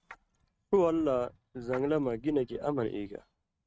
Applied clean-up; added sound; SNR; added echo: neural mask model RNNoise.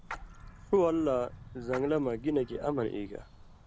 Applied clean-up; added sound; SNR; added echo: none; Splash, splatter + Bird vocalization, bird call, bird song; 15 dB; none.